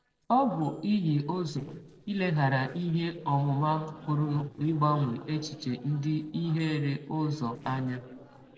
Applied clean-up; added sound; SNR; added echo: neural separator model SepFormer DNS4.